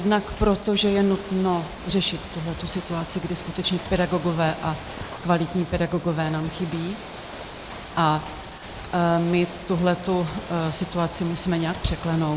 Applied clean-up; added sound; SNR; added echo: none; Ocean / Boat, Water vehicle; 13 dB; none.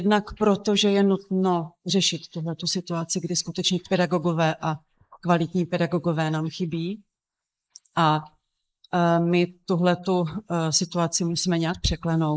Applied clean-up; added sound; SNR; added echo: neural mask model Resemble Enhance denoiser.